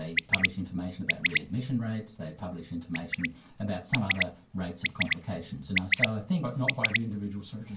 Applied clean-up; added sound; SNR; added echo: none; Bird; 0 dB; reverberation time 0.2 s.